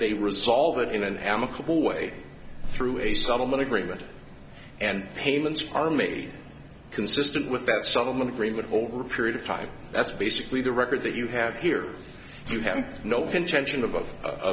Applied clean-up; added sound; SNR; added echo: none; none; none; none.